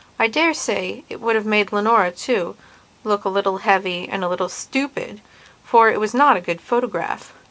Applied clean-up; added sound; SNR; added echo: none; none; none; none.